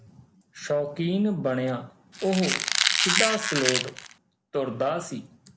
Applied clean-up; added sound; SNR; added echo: none; Squeak; -3 dB; none.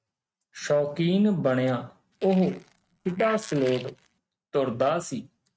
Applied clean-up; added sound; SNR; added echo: neural mask model RNNoise.